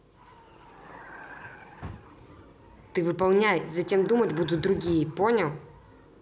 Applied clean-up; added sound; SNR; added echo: none; Vehicle; 19 dB; none.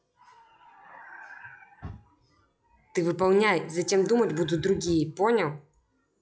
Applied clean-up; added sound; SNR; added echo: classical method log-MMSE.